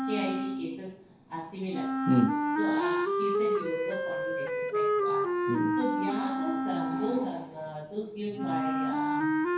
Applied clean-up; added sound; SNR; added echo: none; Wind instrument, woodwind instrument; -4 dB; reverberation time 0.5 s.